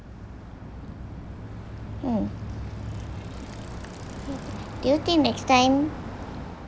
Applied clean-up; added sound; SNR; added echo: none; Bicycle; 8 dB; none.